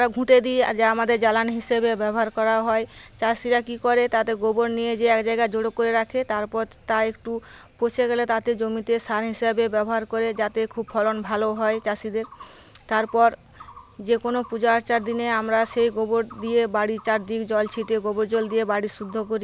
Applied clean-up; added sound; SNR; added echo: none; none; none; none.